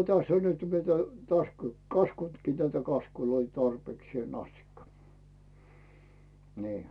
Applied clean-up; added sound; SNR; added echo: none; none; none; none.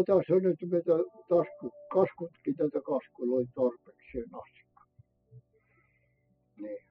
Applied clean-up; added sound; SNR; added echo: classical method spectral subtraction.